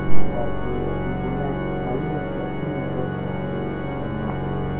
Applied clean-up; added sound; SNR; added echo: none; Organ; 7 dB; reverberation time 0.2 s.